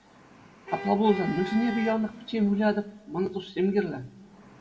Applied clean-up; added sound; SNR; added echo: none; Traffic noise, roadway noise / Vehicle horn, car horn, honking; 14 dB; reverberation time 0.9 s.